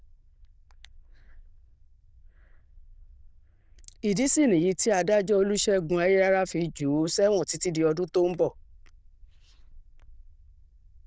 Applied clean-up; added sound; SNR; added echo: neural diffusion model UNIVERSE++.